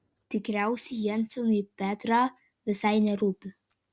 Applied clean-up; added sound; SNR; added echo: none; none; none; none.